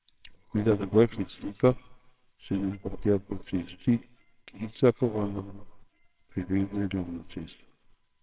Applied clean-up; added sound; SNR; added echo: neural separator model SepFormer WHAMR!.